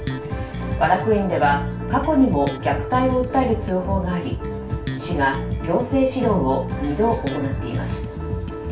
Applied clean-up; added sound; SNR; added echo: none; Bass guitar; 8 dB; reverberation time 0.3 s.